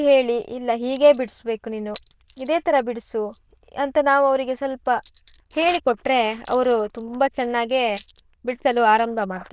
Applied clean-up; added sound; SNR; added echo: neural diffusion model UNIVERSE++.